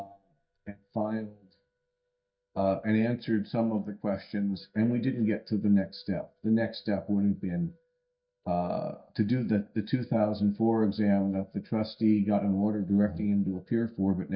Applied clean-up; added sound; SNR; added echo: neural mask model DeepFilterNet 3.